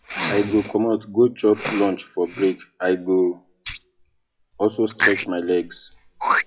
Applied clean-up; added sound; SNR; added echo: classical method WPE with log-MMSE.